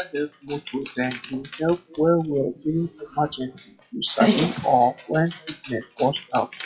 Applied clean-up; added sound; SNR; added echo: classical method WPE with log-MMSE.